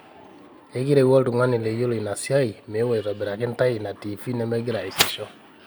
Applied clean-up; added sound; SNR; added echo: none; none; none; none.